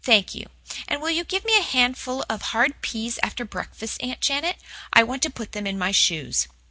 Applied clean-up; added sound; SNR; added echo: none; none; none; none.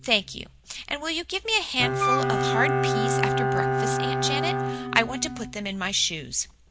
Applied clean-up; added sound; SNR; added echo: none; Wind instrument, woodwind instrument + Bowed string instrument; -1 dB; none.